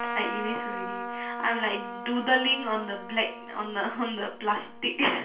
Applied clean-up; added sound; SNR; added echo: none; Trumpet; 7 dB; reverberation time 0.3 s.